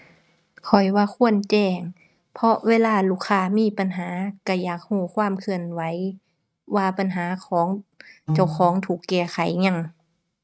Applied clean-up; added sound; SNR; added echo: neural mask model RNNoise.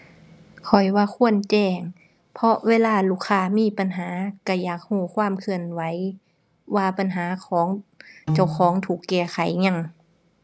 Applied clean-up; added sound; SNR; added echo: none; Piano; 3 dB; none.